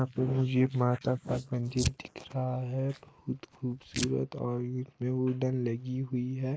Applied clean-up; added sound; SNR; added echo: neural mask model Resemble Enhance denoiser.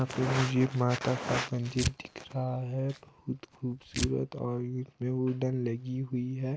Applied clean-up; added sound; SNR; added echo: none; Tearing; 9 dB; none.